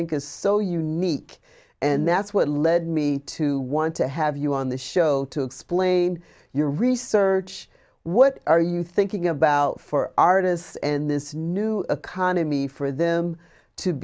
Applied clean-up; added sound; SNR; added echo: none; none; none; none.